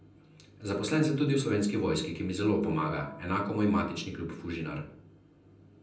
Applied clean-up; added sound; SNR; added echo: none; Wind instrument, woodwind instrument; 18 dB; reverberation time 0.6 s.